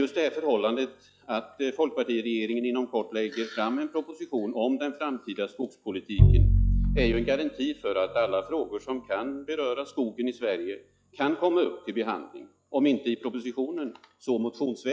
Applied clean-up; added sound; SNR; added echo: classical method log-MMSE.